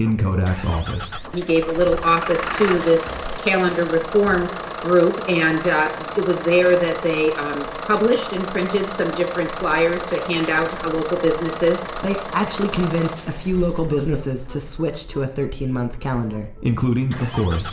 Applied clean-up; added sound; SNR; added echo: none; Engine starting / Bus; 10 dB; reverberation time 0.8 s.